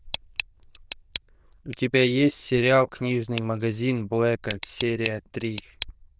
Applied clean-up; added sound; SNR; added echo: neural diffusion model UNIVERSE++.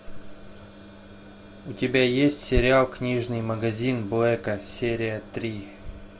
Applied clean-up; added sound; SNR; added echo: none; none; none; none.